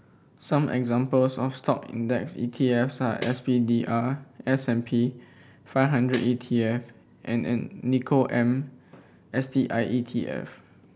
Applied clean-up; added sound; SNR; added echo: none; Tambourine; 18 dB; none.